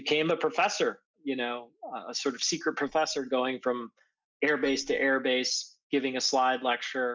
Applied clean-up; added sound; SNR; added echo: neural mask model DeepFilterNet 3.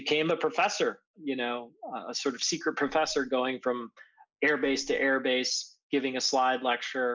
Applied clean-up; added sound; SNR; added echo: neural mask model Resemble Enhance denoiser.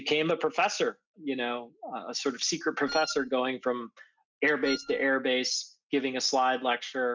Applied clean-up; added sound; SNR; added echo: neural mask model RNNoise.